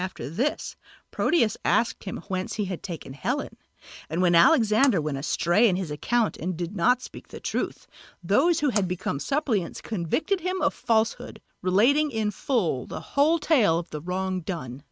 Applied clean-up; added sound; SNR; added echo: neural mask model RNNoise.